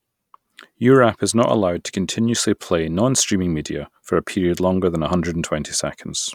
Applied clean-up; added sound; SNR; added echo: none; none; none; none.